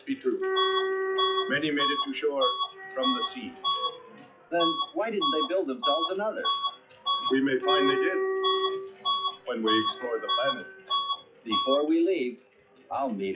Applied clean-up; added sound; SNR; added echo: classical method log-MMSE.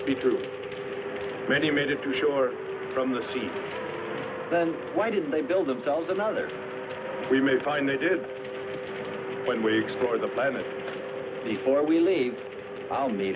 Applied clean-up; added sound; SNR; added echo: none; none; none; none.